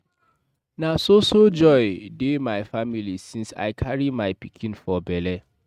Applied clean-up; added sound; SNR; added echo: neural mask model RNNoise.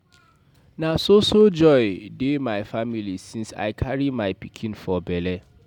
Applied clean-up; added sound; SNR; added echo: none; none; none; none.